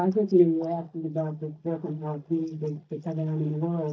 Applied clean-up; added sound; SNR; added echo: neural mask model DeepFilterNet 3.